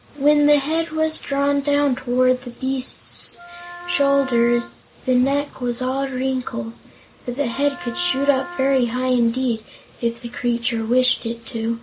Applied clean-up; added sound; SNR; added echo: none; Wind instrument, woodwind instrument; 14 dB; none.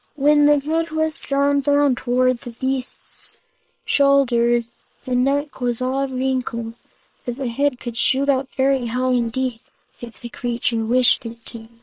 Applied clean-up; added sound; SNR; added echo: neural separator model SepFormer WHAM!.